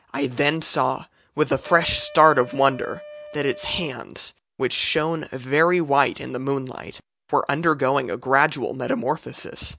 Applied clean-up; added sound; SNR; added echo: none; Wind instrument, woodwind instrument; 18 dB; none.